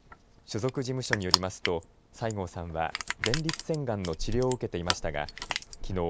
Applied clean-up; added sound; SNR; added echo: none; Crushing; 3 dB; none.